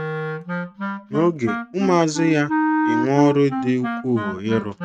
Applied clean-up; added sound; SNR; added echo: neural mask model RNNoise.